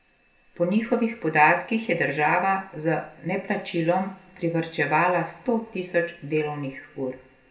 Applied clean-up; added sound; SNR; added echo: none; none; none; reverberation time 0.5 s.